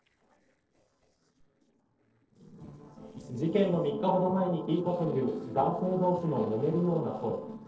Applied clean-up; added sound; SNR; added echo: neural separator model SepFormer DNS4.